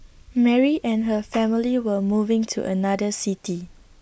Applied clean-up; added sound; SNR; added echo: neural mask model Resemble Enhance denoiser.